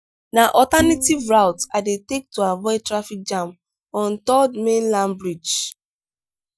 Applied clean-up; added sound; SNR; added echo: neural mask model DeepFilterNet 3.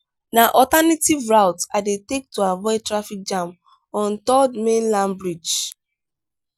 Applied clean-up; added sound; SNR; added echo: none; none; none; none.